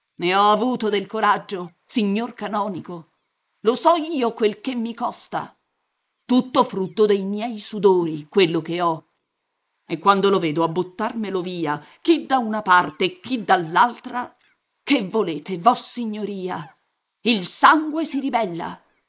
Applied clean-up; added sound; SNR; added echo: neural mask model Resemble Enhance denoiser.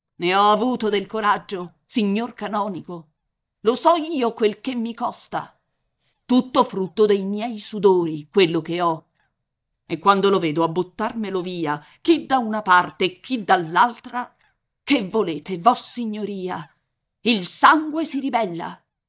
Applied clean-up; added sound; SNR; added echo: neural mask model DeepFilterNet 3.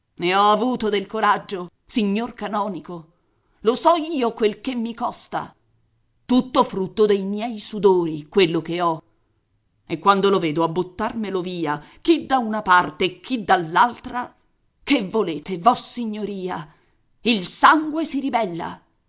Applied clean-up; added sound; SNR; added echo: none; none; none; none.